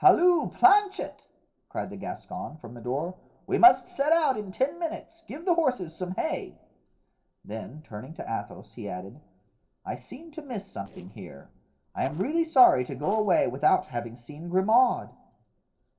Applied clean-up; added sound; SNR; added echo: neural separator model SepFormer DNS4.